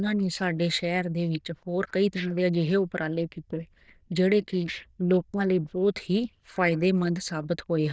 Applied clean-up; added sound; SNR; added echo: neural diffusion model UNIVERSE++.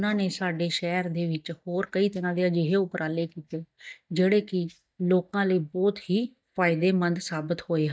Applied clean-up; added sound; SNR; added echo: neural mask model DeepFilterNet 3.